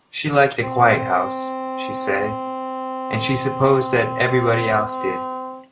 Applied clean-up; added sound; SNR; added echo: none; Wind instrument, woodwind instrument; 6 dB; none.